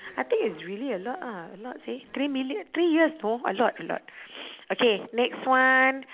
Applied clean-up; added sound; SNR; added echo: none; none; none; none.